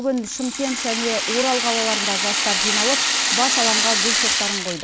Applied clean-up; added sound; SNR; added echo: none; Rattle (instrument); -4 dB; none.